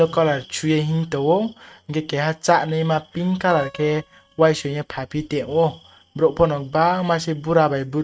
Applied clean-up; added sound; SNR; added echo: neural mask model RNNoise.